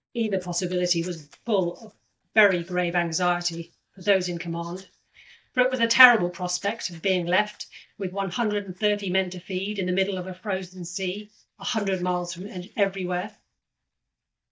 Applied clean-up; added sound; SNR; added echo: neural mask model DeepFilterNet 3.